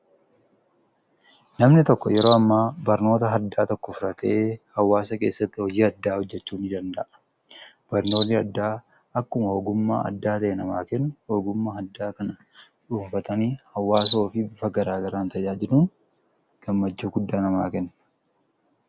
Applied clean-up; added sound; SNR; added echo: none; Cricket; 9 dB; none.